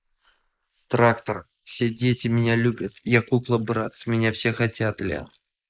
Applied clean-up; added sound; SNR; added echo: neural mask model Resemble Enhance denoiser.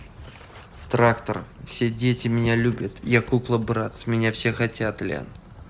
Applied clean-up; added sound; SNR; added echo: none; none; none; none.